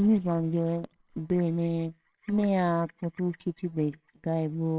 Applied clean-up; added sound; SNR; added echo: neural separator model SepFormer WHAMR!.